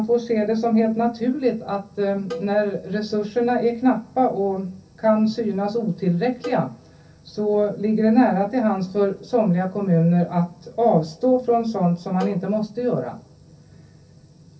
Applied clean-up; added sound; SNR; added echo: none; Cowbell; 18 dB; reverberation time 0.3 s.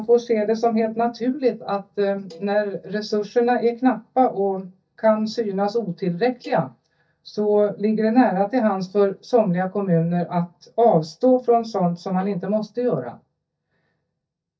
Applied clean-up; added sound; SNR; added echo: neural mask model DeepFilterNet 3.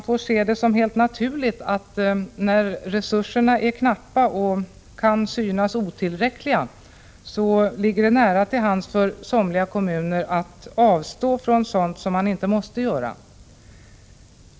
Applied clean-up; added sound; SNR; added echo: none; none; none; none.